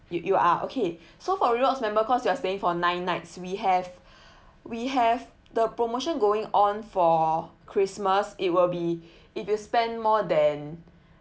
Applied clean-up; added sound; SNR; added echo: none; none; none; none.